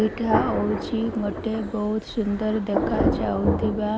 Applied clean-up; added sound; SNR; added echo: none; Thunder; 2 dB; none.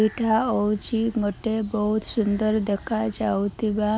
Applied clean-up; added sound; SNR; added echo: none; none; none; none.